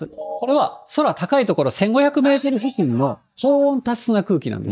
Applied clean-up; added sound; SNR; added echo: neural mask model DeepFilterNet 3.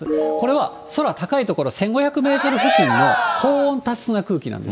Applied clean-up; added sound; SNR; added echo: none; Cheering; 0 dB; none.